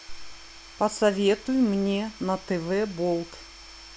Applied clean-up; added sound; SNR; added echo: none; Tools / Domestic sounds, home sounds; 20 dB; none.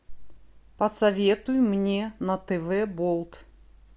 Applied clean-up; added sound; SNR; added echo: none; none; none; none.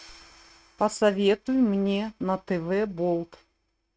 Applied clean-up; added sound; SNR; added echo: neural mask model RNNoise.